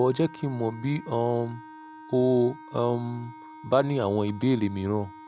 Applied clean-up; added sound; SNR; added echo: none; Wind instrument, woodwind instrument; 18 dB; none.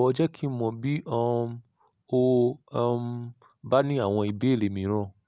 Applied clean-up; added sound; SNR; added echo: none; none; none; none.